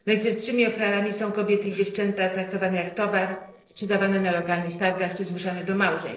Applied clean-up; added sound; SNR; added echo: neural separator model SepFormer DNS4.